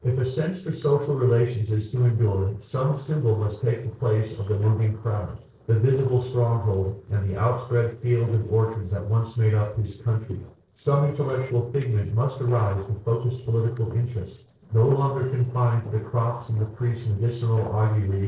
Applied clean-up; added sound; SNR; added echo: neural separator model SepFormer DNS4.